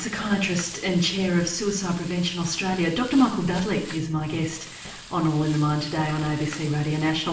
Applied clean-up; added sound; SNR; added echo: none; Frying (food); 16 dB; reverberation time 0.6 s.